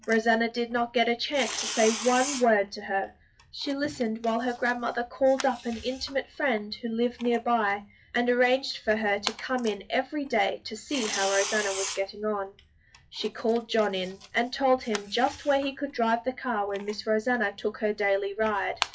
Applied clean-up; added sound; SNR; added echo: classical method WPE with log-MMSE.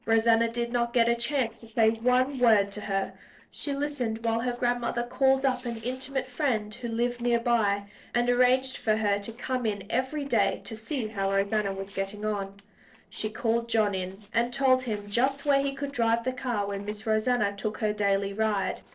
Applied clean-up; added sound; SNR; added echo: neural separator model SepFormer DNS4.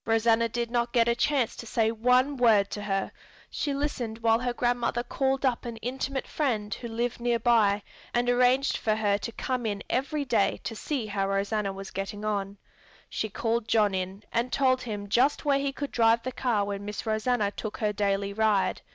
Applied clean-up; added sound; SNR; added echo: none; none; none; none.